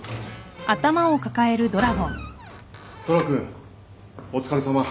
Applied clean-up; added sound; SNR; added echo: none; Squeak + Bowed string instrument; 15 dB; none.